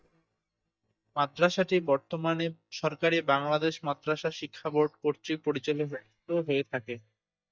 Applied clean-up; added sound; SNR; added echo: neural mask model DeepFilterNet 3.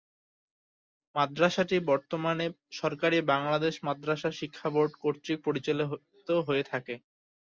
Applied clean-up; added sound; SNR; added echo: none; none; none; none.